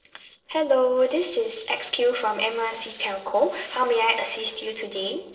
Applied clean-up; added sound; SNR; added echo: neural separator model SepFormer DNS4.